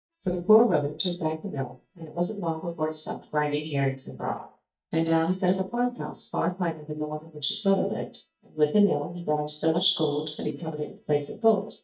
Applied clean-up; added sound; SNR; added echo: neural mask model DeepFilterNet 3.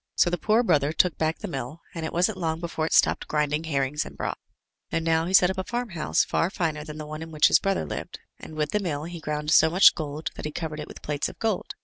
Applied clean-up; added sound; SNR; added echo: none; none; none; none.